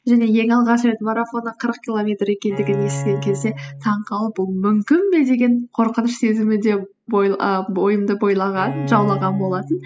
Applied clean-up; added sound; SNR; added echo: classical method spectral subtraction.